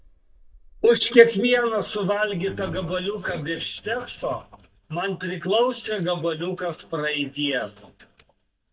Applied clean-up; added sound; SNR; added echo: neural mask model DeepFilterNet 3.